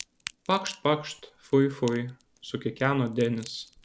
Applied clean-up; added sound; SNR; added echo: none; Crack; 20 dB; none.